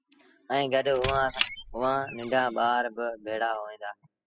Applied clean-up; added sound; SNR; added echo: classical method spectral subtraction.